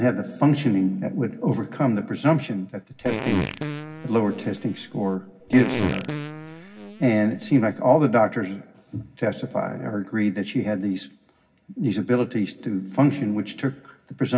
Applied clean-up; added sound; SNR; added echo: none; Fart; 7 dB; reverberation time 0.4 s.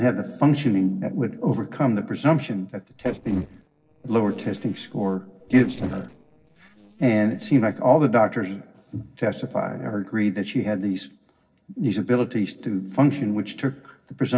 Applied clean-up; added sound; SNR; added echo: neural separator model SepFormer DNS4.